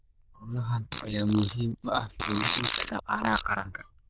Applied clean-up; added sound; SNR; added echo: neural diffusion model UNIVERSE++.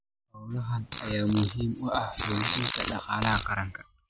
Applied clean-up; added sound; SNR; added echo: none; Fart; 1 dB; none.